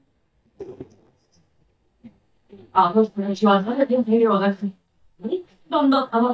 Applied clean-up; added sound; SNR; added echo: neural mask model DeepFilterNet 3.